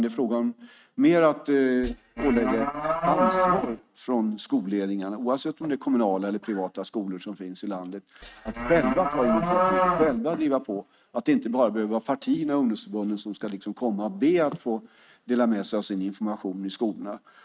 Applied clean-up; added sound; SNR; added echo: neural mask model RNNoise.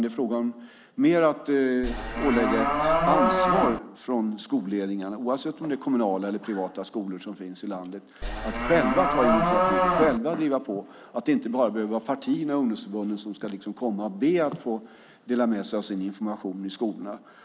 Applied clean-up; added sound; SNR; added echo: none; Livestock, farm animals, working animals; -3 dB; none.